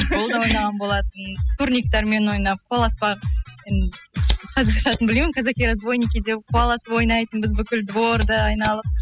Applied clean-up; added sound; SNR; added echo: classical method spectral subtraction.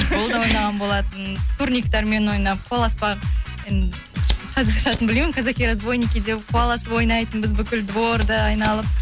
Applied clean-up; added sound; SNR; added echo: none; Fire; 18 dB; none.